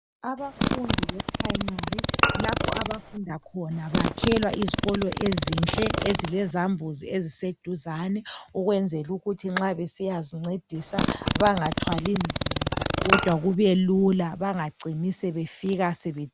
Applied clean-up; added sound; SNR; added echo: none; Bowed string instrument + Fart; 0 dB; none.